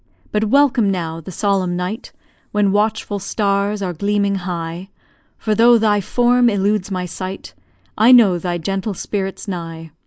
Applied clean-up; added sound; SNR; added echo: neural mask model Resemble Enhance denoiser.